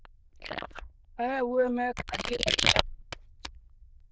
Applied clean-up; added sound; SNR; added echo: neural diffusion model UNIVERSE++.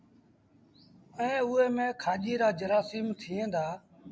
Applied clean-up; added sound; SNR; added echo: none; none; none; none.